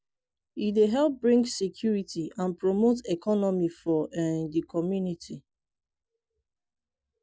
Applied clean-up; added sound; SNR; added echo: none; none; none; none.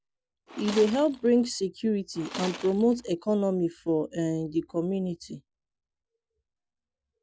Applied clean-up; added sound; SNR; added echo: none; Tools; 12 dB; none.